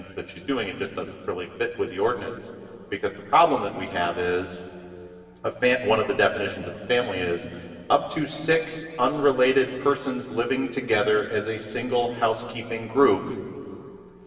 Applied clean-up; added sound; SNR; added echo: none; none; none; reverberation time 2.4 s.